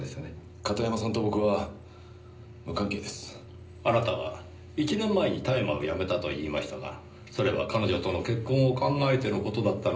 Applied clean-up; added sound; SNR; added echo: none; Idling / Engine starting / Accelerating, revving, vroom / Car; 20 dB; reverberation time 0.5 s.